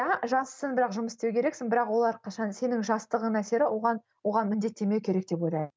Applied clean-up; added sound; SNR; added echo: none; none; none; none.